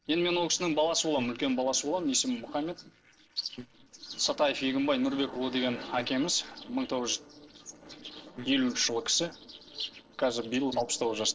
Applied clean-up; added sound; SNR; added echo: neural separator model SepFormer DNS4.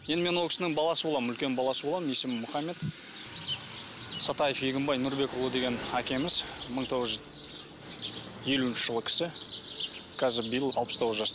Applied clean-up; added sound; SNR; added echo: none; none; none; none.